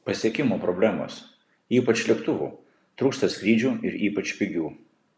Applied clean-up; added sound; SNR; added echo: none; none; none; none.